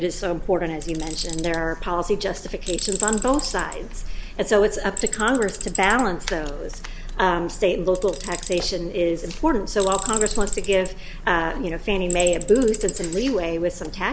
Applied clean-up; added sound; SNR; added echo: none; Tools; 11 dB; none.